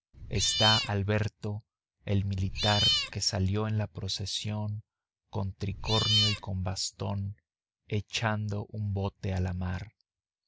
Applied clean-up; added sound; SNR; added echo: none; Cat; -2 dB; none.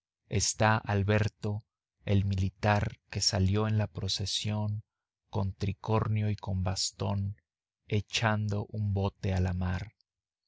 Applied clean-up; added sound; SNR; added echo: none; none; none; none.